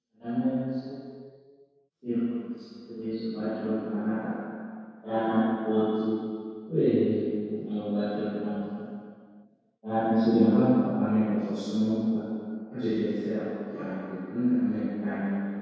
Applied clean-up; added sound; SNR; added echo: none; none; none; reverberation time 2.0 s.